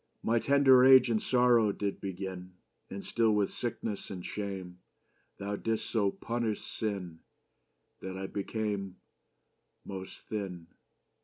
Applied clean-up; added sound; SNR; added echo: none; none; none; none.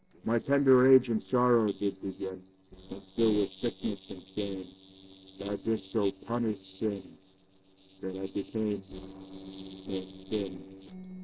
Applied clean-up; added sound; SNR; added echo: neural separator model SepFormer DNS4.